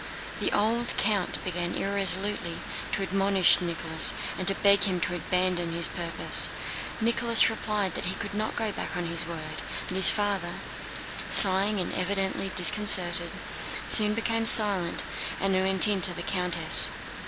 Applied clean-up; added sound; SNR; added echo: none; Water; 13 dB; none.